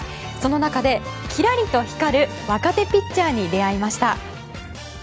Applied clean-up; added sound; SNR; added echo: none; none; none; none.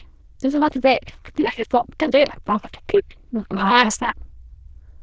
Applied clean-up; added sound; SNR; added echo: neural diffusion model UNIVERSE++.